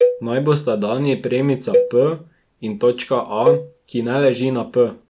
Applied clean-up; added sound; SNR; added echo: none; Cowbell; 4 dB; none.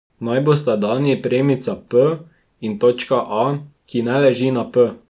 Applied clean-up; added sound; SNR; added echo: none; none; none; none.